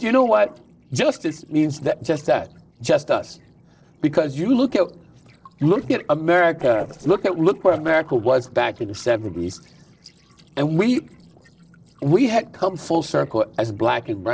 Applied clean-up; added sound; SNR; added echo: neural separator model SepFormer DNS4.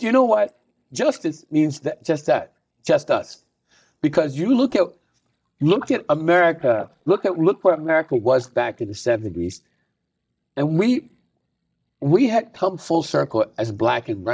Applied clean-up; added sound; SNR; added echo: neural mask model DeepFilterNet 3.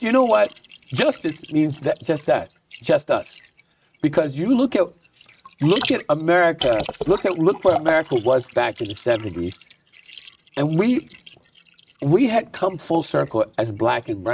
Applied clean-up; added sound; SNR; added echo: neural mask model RNNoise.